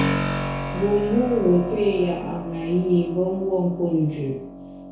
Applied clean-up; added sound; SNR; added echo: none; Keyboard (musical); 7 dB; reverberation time 0.6 s.